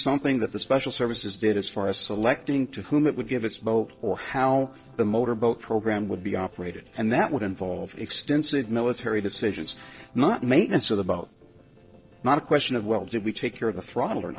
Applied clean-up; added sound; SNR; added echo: neural separator model SepFormer DNS4.